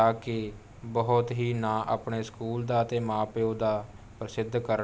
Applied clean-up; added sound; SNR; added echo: none; none; none; none.